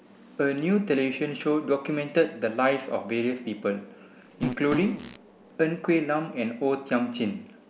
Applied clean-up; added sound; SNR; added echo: none; Fart; 10 dB; none.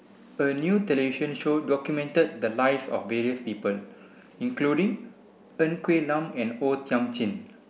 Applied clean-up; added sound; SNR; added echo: none; none; none; none.